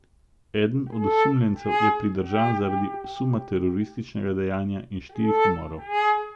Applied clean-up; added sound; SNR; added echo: none; Brass instrument; 1 dB; none.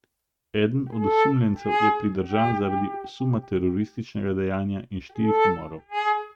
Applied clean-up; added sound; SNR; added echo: neural mask model RNNoise.